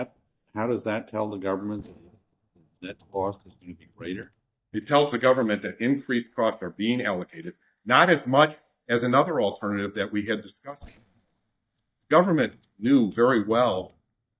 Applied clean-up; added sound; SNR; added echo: neural mask model DeepFilterNet 3.